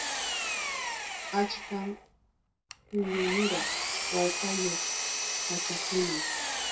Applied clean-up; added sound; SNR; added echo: none; Engine; -1 dB; reverberation time 0.2 s.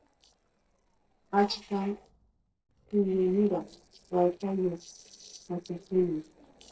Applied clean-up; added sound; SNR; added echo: neural separator model SepFormer DNS4.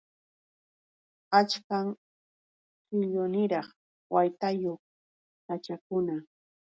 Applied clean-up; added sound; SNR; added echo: none; none; none; none.